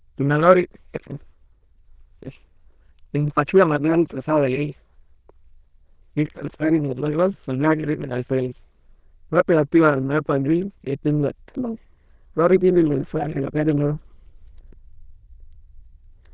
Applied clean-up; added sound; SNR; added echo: neural diffusion model UNIVERSE++.